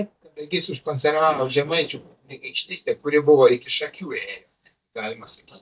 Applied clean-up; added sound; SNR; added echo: neural mask model DeepFilterNet 3.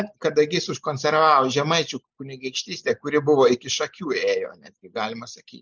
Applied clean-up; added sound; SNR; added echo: none; none; none; none.